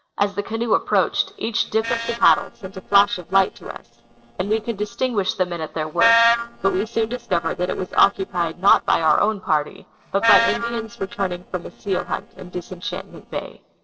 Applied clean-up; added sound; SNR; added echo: neural separator model SepFormer DNS4.